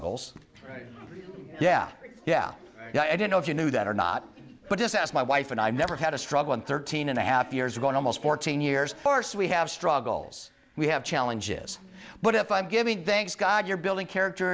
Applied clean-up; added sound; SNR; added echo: none; none; none; none.